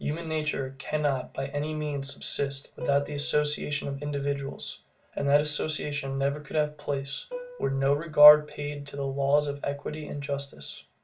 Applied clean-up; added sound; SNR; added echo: none; Plucked string instrument; 16 dB; reverberation time 0.2 s.